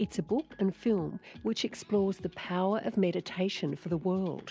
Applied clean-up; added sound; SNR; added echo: none; none; none; none.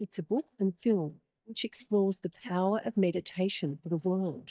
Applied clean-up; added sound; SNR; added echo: neural mask model DeepFilterNet 3.